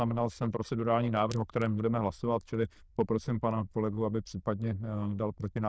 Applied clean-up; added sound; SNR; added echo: neural diffusion model UNIVERSE++.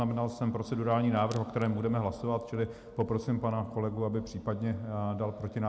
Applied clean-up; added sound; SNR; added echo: none; none; none; none.